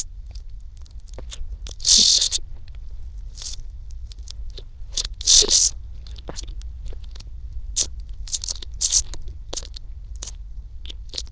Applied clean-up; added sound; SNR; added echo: neural diffusion model UNIVERSE++.